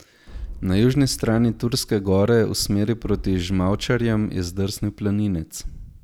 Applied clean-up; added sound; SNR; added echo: none; Boom; 16 dB; none.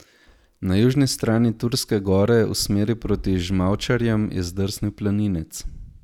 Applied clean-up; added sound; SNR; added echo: neural mask model DeepFilterNet 3.